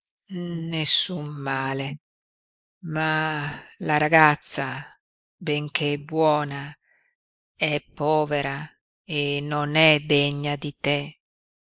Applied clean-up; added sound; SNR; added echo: neural mask model Resemble Enhance denoiser.